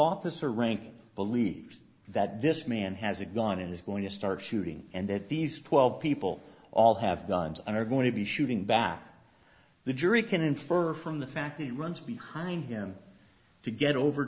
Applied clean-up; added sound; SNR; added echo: none; none; none; none.